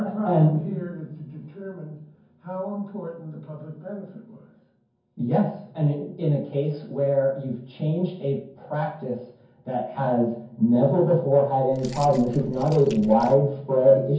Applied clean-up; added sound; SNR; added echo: none; Keys jangling; 20 dB; reverberation time 0.6 s.